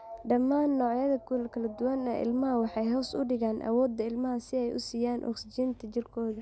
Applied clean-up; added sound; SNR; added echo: none; none; none; none.